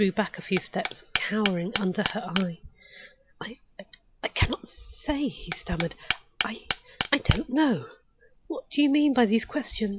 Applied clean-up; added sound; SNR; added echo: none; Hammer; 10 dB; none.